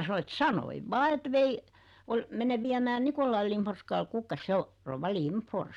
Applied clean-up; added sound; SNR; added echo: none; none; none; none.